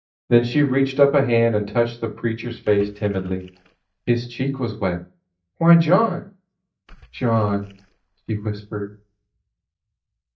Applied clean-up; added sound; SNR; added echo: neural mask model DeepFilterNet 3.